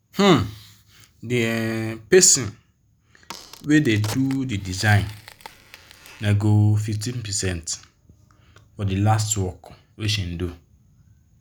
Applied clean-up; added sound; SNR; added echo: none; Crack; 18 dB; none.